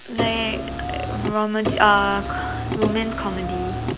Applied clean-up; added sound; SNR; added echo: none; Car; 3 dB; none.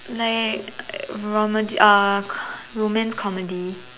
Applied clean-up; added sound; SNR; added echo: none; none; none; none.